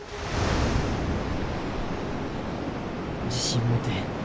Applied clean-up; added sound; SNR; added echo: none; none; none; none.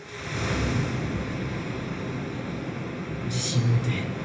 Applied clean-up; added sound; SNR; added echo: none; none; none; reverberation time 1.0 s.